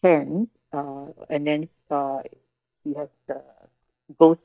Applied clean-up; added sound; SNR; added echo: neural mask model DeepFilterNet 3.